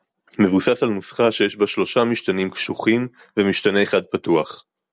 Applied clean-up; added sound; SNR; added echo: none; none; none; none.